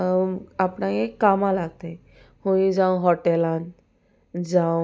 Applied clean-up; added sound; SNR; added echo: none; none; none; none.